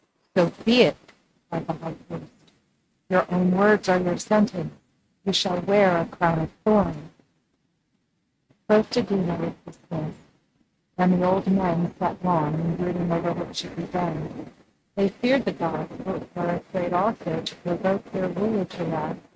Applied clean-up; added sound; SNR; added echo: neural mask model RNNoise.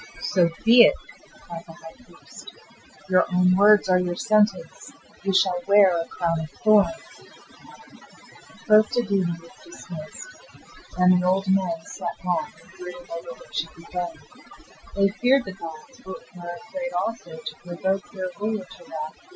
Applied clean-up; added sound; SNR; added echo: classical method Wiener filter.